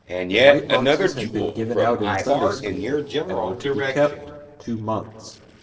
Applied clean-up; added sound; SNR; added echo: neural separator model SepFormer DNS4.